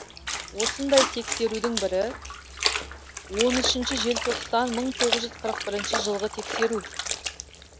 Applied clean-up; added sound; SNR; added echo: none; Trickle, dribble / Splash, splatter; 3 dB; none.